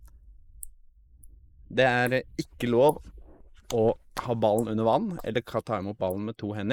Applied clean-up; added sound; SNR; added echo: neural mask model Resemble Enhance denoiser.